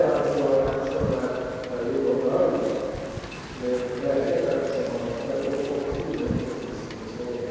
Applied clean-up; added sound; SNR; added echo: none; Wind; 10 dB; reverberation time 2.2 s.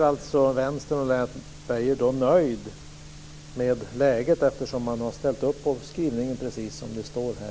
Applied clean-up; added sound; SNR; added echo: none; none; none; none.